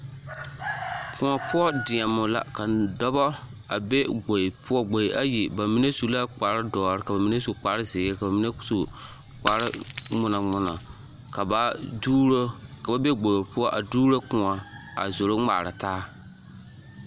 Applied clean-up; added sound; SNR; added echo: none; Shatter / Crushing; 10 dB; none.